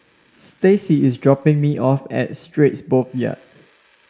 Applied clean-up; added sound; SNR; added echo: neural mask model Resemble Enhance denoiser.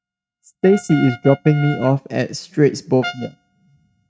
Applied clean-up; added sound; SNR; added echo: neural mask model RNNoise.